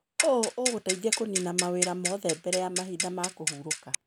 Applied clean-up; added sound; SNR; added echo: none; Clock; 2 dB; none.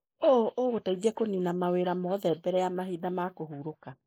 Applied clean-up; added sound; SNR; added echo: neural mask model Resemble Enhance denoiser.